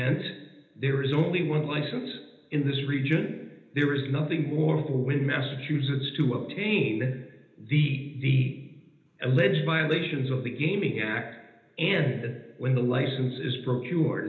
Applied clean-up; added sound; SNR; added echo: none; none; none; reverberation time 0.9 s.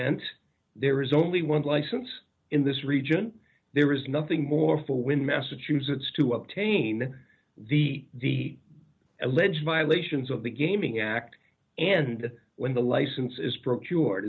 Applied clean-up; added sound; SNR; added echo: none; none; none; none.